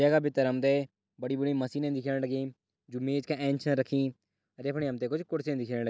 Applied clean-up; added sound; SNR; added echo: none; none; none; none.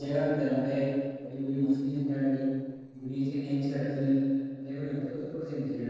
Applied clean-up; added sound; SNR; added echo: neural separator model SepFormer DNS4.